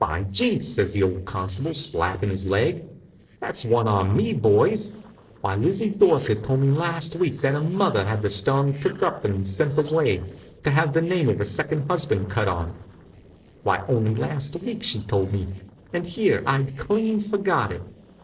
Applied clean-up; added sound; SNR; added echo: neural separator model SepFormer DNS4.